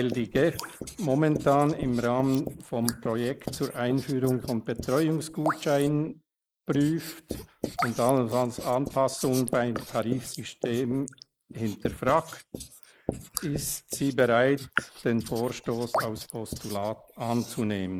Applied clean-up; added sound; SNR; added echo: neural mask model Resemble Enhance denoiser.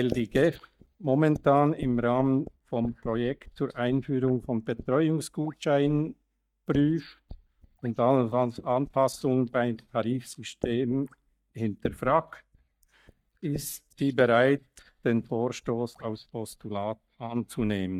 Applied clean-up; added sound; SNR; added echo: neural mask model DeepFilterNet 3.